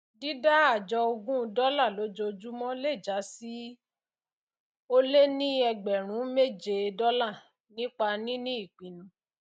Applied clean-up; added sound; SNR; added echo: none; none; none; none.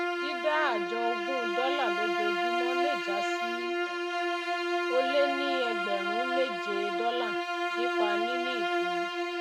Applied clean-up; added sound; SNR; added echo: none; Bowed string instrument; -4 dB; none.